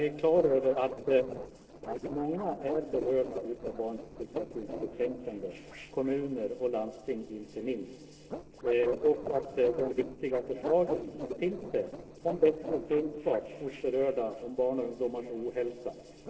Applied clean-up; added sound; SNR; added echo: neural separator model SepFormer DNS4.